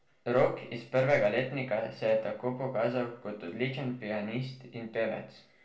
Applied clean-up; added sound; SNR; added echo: none; none; none; reverberation time 0.3 s.